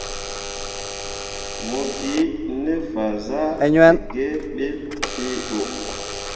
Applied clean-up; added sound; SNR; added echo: none; Alarm / Door; -3 dB; reverberation time 1.5 s.